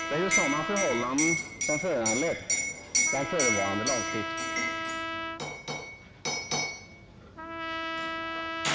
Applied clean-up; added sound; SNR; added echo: none; Liquid + Trumpet; -2 dB; none.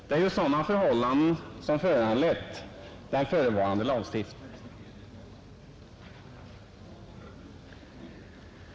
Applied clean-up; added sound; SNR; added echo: none; none; none; none.